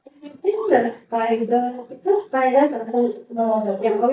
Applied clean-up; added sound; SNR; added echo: neural mask model DeepFilterNet 3.